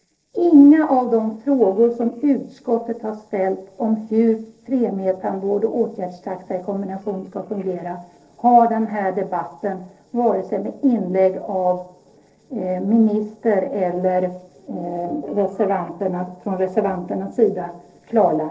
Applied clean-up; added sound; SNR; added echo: neural separator model SepFormer DNS4.